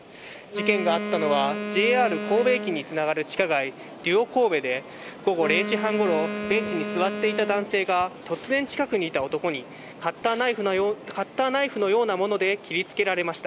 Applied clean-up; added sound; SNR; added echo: none; Wind instrument, woodwind instrument; 7 dB; none.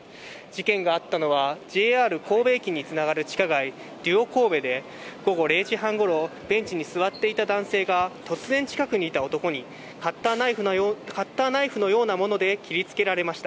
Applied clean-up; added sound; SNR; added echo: none; none; none; none.